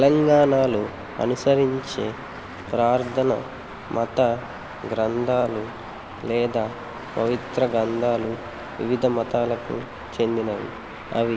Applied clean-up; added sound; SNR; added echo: none; Traffic noise, roadway noise; 13 dB; none.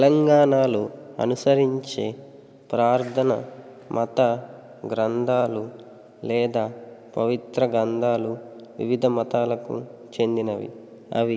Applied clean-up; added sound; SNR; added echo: none; none; none; none.